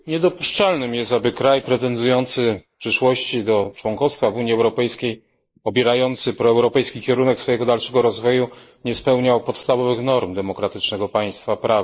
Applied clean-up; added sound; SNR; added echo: neural mask model Resemble Enhance denoiser.